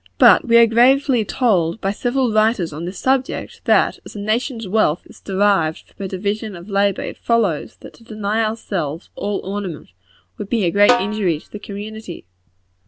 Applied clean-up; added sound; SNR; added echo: none; Snare drum; 5 dB; none.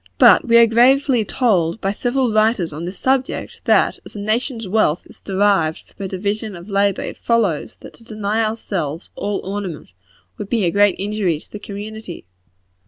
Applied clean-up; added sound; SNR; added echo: none; none; none; none.